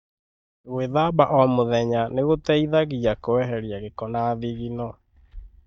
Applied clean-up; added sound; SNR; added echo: neural mask model DeepFilterNet 3.